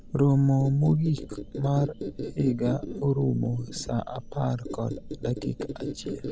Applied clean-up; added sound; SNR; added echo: none; Squeak; 10 dB; none.